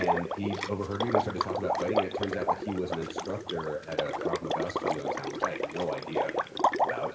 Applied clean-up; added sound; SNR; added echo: none; Water / Liquid; -4 dB; reverberation time 1.8 s.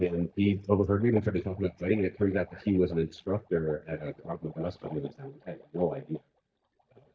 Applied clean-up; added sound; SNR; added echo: neural mask model DeepFilterNet 3.